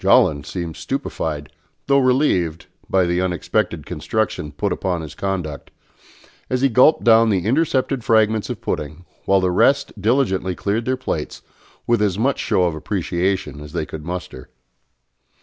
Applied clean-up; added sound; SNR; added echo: none; none; none; none.